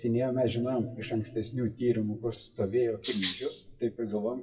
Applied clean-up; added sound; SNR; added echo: classical method WPE with log-MMSE.